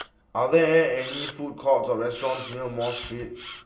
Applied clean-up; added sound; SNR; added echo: none; Camera; 14 dB; reverberation time 0.8 s.